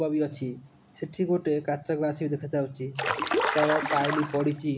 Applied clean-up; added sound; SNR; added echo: none; Stream; 0 dB; none.